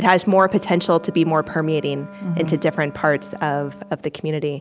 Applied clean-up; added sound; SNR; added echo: none; Wind instrument, woodwind instrument; 19 dB; none.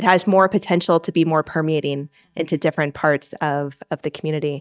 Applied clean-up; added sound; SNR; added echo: neural mask model DeepFilterNet 3.